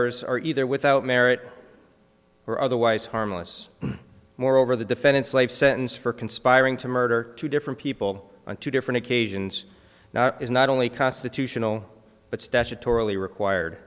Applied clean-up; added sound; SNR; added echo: none; none; none; none.